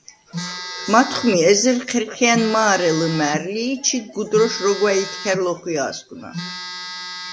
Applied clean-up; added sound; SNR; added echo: none; Telephone; 12 dB; none.